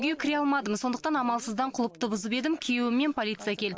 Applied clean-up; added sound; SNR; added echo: none; none; none; none.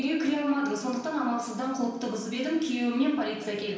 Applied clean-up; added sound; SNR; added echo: none; none; none; reverberation time 0.9 s.